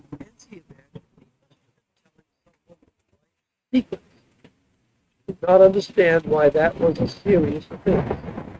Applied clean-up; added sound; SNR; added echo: neural mask model RNNoise.